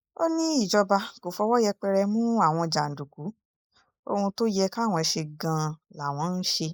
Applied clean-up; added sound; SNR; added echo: neural mask model Resemble Enhance denoiser.